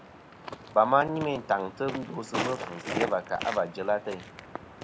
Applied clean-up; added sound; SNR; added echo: none; Walk, footsteps; 8 dB; none.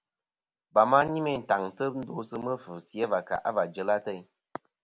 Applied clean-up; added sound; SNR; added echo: none; none; none; none.